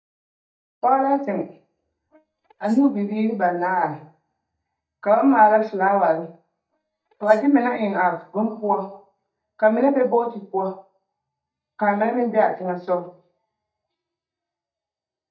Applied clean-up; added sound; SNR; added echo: neural mask model DeepFilterNet 3.